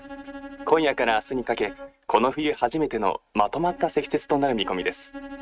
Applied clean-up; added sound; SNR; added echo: neural mask model RNNoise.